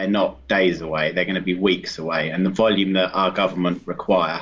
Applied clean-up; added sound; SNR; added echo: none; none; none; none.